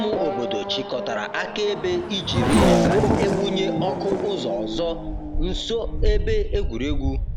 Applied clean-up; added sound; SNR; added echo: none; Race car, auto racing / Accelerating, revving, vroom; -3 dB; none.